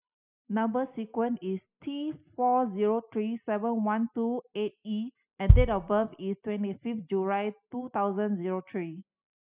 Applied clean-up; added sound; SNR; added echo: classical method spectral subtraction.